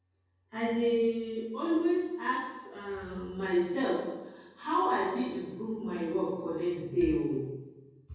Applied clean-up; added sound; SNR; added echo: none; Marimba, xylophone; 13 dB; reverberation time 1.3 s.